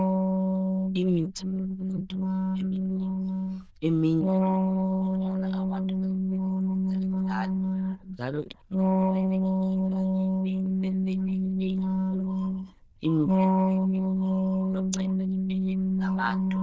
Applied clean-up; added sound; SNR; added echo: neural diffusion model UNIVERSE++.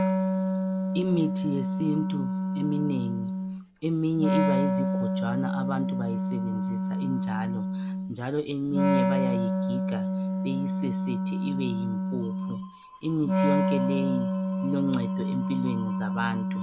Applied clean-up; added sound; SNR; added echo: none; Wind instrument, woodwind instrument; -4 dB; none.